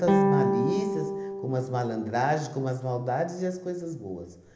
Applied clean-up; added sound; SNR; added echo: none; Guitar; -1 dB; reverberation time 0.8 s.